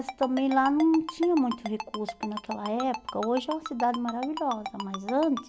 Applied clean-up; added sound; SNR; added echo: none; Ringtone; 11 dB; none.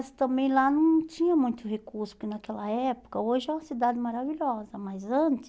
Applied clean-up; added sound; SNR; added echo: none; none; none; none.